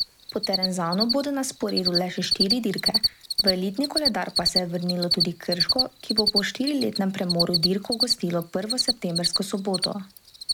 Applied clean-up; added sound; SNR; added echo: none; Cricket; 0 dB; none.